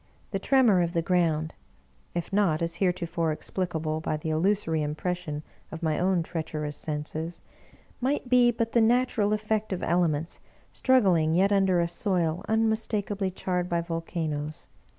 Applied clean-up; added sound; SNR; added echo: none; none; none; none.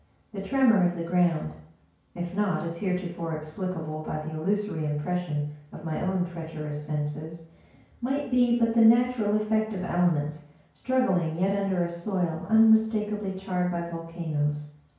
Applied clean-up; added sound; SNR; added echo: none; none; none; reverberation time 0.5 s.